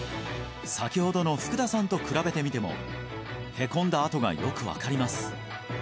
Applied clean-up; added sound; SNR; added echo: none; none; none; none.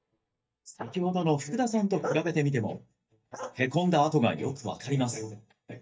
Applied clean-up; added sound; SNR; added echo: neural mask model DeepFilterNet 3.